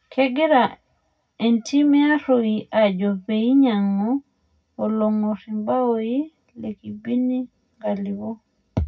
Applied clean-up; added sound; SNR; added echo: none; none; none; reverberation time 0.4 s.